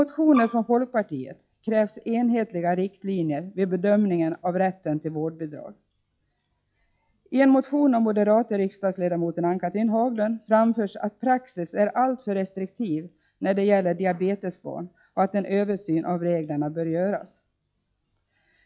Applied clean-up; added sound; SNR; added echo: classical method log-MMSE.